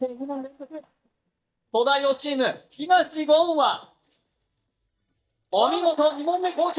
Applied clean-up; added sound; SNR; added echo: neural mask model DeepFilterNet 3.